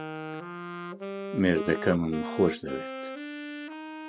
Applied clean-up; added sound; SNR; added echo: none; Wind instrument, woodwind instrument; 7 dB; none.